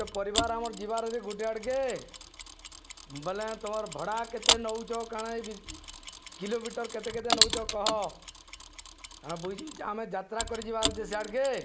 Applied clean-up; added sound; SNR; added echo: none; Mechanisms; 1 dB; none.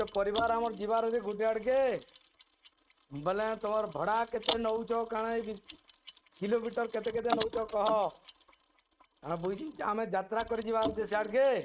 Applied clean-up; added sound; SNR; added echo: neural mask model RNNoise.